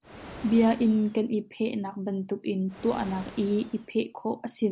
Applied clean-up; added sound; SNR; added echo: none; Animal; 19 dB; none.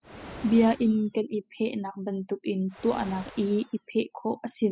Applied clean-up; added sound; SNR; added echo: classical method spectral subtraction.